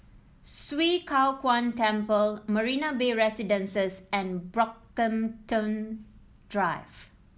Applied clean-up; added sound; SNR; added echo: none; none; none; none.